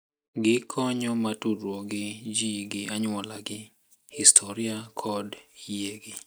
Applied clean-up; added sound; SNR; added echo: neural mask model DeepFilterNet 3.